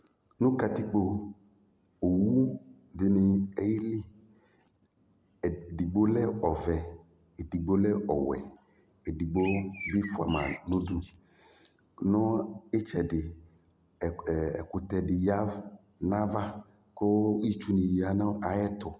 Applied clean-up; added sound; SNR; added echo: none; Bird; 13 dB; none.